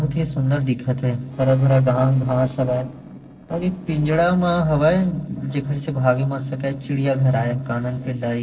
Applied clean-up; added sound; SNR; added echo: neural separator model SepFormer DNS4.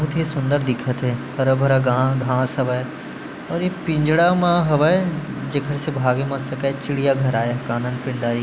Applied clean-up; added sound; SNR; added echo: none; none; none; none.